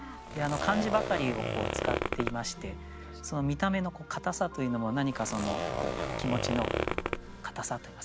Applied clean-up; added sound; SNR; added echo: none; Zipper (clothing); 2 dB; none.